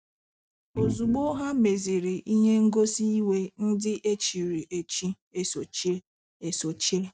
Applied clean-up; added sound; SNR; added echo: neural mask model RNNoise.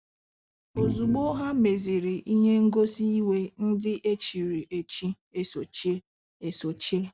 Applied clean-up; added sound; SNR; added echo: none; Organ; 6 dB; none.